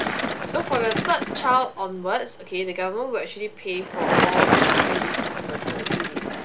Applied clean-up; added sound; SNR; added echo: none; Bicycle; -2 dB; none.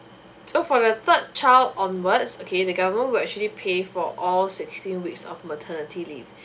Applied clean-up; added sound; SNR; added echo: none; none; none; none.